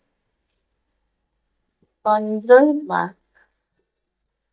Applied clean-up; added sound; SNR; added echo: neural mask model DeepFilterNet 3.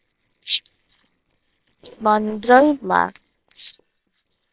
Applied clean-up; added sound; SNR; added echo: neural separator model SepFormer WHAMR!.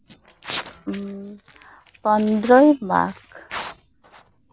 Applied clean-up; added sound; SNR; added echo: none; none; none; none.